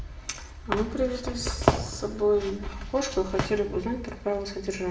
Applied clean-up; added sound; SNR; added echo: none; none; none; reverberation time 0.6 s.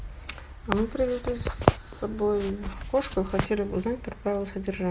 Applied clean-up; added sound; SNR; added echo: none; none; none; none.